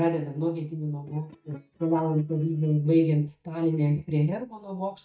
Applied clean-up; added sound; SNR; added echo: neural mask model DeepFilterNet 3.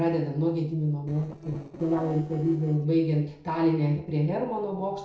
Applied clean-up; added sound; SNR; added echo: neural separator model SepFormer DNS4.